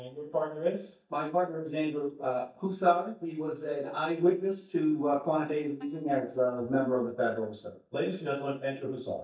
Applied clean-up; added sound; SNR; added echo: neural mask model DeepFilterNet 3.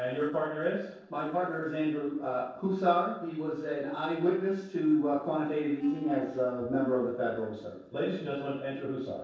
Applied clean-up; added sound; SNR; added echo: neural separator model SepFormer DNS4.